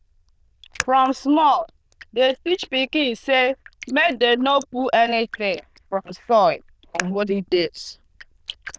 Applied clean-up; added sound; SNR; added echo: neural diffusion model UNIVERSE++.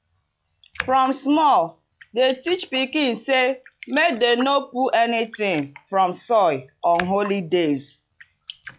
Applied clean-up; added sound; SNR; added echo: classical method log-MMSE.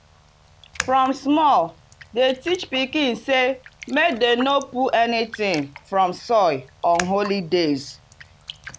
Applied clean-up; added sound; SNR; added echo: none; Raindrop; 17 dB; none.